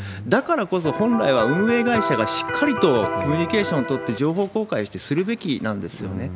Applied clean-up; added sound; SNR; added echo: none; Electric guitar; 4 dB; none.